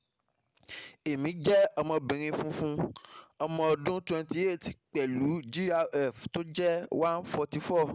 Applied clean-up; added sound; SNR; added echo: none; none; none; none.